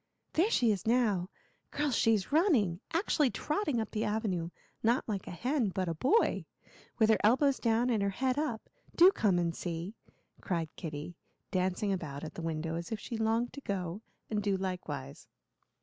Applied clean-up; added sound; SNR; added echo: none; none; none; none.